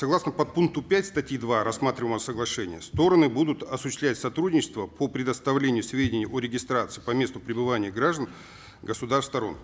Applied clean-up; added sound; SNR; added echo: none; none; none; none.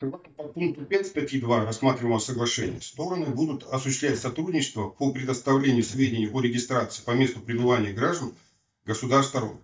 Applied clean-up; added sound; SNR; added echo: neural mask model DeepFilterNet 3.